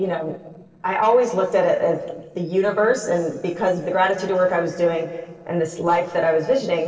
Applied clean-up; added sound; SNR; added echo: neural separator model SepFormer DNS4.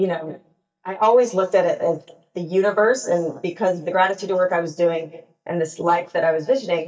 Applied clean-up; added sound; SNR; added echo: neural mask model DeepFilterNet 3.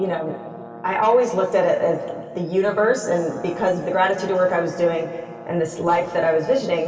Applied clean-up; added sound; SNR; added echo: none; Brass instrument; 18 dB; reverberation time 2.4 s.